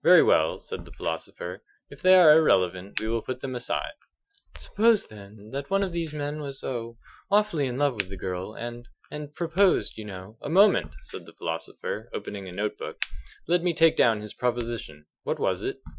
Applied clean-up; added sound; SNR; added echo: classical method Wiener filter.